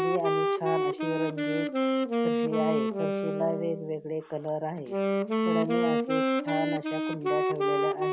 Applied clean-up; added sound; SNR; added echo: none; Wind instrument, woodwind instrument; -5 dB; none.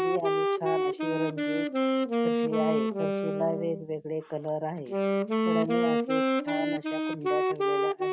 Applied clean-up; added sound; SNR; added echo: neural mask model RNNoise.